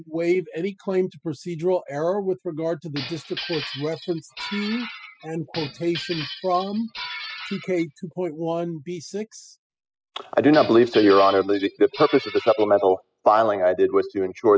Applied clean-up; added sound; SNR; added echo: classical method spectral subtraction.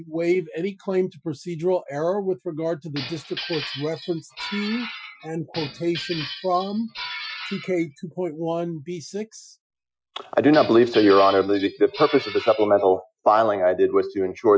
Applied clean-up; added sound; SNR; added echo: classical method Wiener filter.